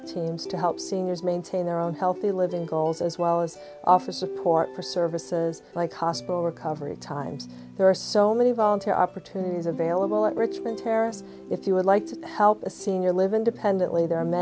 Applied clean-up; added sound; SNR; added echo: none; none; none; none.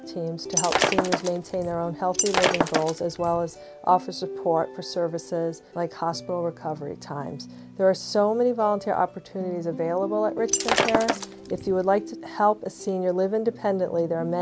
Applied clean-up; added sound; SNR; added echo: none; Shatter; 1 dB; none.